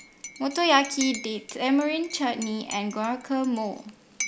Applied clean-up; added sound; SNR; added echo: none; Cutlery, silverware / Dishes, pots, and pans / Chink, clink; 13 dB; none.